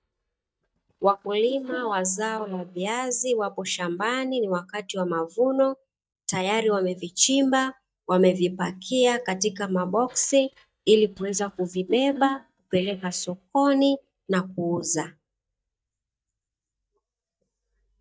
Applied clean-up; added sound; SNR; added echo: neural mask model DeepFilterNet 3.